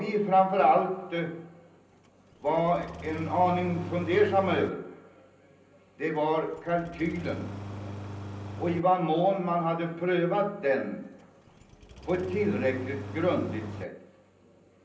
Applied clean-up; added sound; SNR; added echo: none; Engine starting; 12 dB; reverberation time 0.6 s.